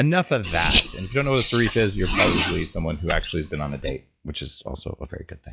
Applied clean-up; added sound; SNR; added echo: classical method log-MMSE.